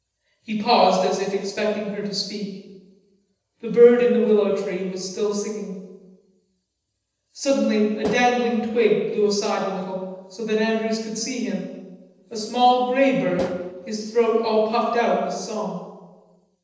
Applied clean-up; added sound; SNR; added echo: neural separator model SepFormer DNS4.